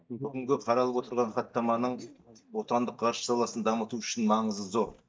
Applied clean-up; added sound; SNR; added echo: neural mask model DeepFilterNet 3.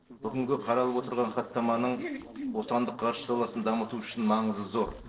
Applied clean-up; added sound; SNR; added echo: neural separator model SepFormer DNS4.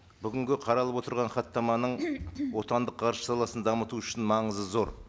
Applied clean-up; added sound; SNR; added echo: none; none; none; none.